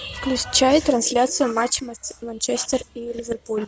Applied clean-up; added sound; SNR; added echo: none; none; none; none.